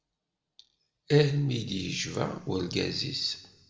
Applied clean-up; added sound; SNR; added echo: none; none; none; reverberation time 0.9 s.